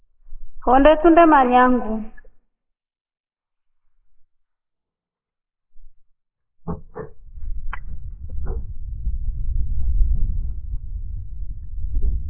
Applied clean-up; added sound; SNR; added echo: neural mask model Resemble Enhance denoiser.